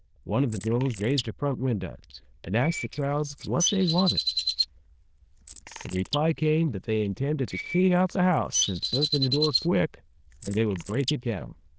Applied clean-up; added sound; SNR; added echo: neural diffusion model UNIVERSE++.